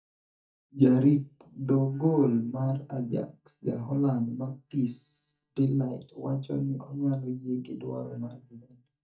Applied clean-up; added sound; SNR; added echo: neural mask model DeepFilterNet 3.